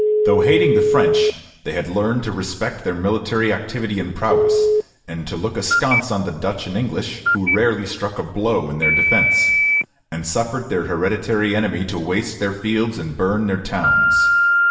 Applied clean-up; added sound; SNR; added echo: none; Telephone; -1 dB; reverberation time 1.0 s.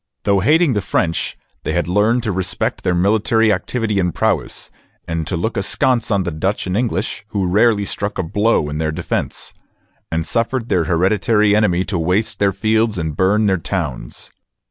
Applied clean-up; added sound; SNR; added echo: none; none; none; none.